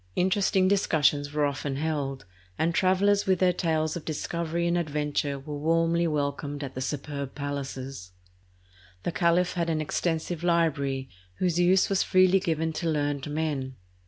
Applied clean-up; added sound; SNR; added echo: none; none; none; none.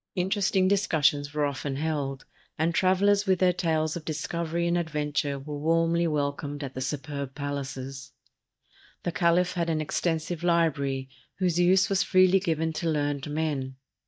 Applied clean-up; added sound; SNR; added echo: neural mask model DeepFilterNet 3.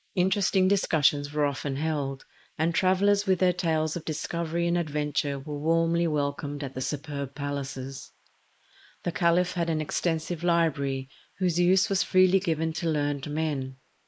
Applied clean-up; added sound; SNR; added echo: neural mask model Resemble Enhance denoiser.